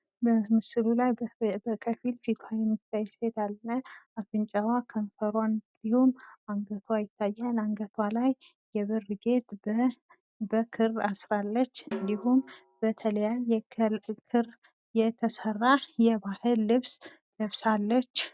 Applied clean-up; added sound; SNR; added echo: none; Snare drum; 15 dB; none.